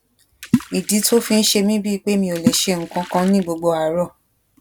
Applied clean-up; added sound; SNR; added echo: none; Water / Splash, splatter; 7 dB; none.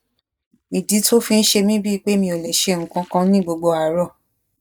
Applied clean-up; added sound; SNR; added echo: neural mask model DeepFilterNet 3.